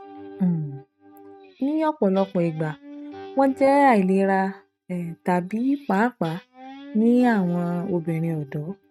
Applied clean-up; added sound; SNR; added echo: neural mask model RNNoise.